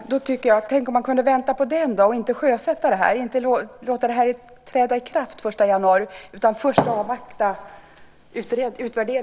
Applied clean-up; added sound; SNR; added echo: none; none; none; none.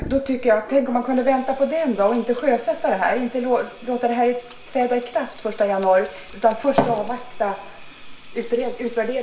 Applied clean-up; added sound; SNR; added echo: none; Sink (filling or washing); 20 dB; reverberation time 0.4 s.